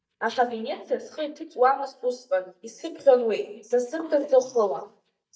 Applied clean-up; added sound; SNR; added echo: neural mask model DeepFilterNet 3.